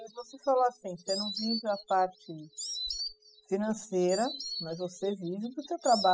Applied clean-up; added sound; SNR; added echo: classical method spectral subtraction.